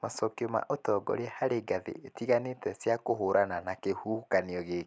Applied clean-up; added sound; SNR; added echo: none; none; none; none.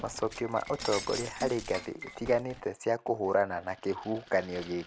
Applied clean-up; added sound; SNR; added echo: none; Shatter; 13 dB; none.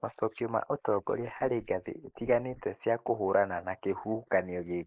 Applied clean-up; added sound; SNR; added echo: neural mask model Resemble Enhance denoiser.